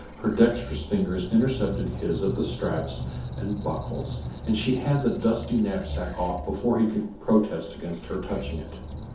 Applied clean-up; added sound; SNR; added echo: none; Squeak; 9 dB; reverberation time 0.5 s.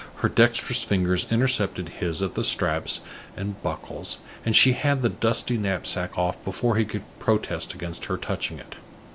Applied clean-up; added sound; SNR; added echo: none; none; none; none.